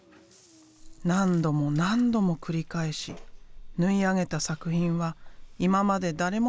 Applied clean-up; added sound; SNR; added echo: none; none; none; none.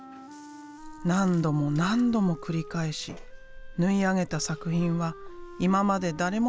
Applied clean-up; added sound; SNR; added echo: none; Wind instrument, woodwind instrument; 19 dB; none.